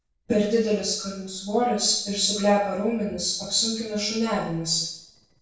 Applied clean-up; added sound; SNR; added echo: neural separator model SepFormer DNS4.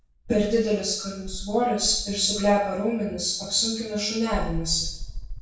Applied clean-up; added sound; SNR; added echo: none; Insect; 11 dB; reverberation time 0.6 s.